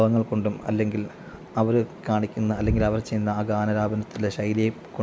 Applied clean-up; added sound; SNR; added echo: none; none; none; none.